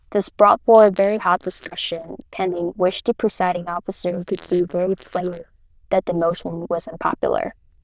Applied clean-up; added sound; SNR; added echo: neural diffusion model UNIVERSE++.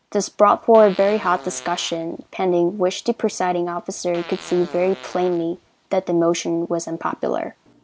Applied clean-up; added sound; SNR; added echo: none; Fart; 18 dB; none.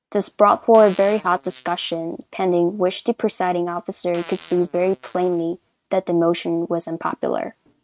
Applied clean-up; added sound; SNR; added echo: neural mask model RNNoise.